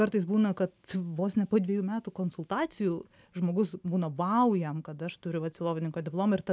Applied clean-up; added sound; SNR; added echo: none; none; none; none.